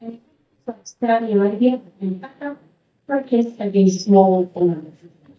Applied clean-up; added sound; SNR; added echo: neural mask model DeepFilterNet 3.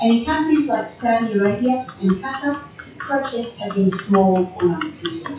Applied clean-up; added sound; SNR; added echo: classical method WPE with log-MMSE.